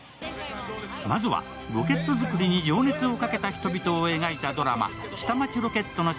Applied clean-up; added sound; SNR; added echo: none; Marimba, xylophone; 12 dB; none.